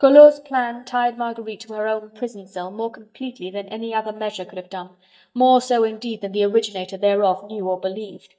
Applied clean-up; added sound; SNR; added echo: neural mask model DeepFilterNet 3.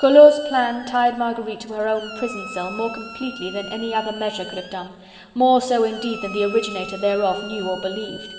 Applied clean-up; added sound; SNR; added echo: none; Squeak; 17 dB; reverberation time 3.0 s.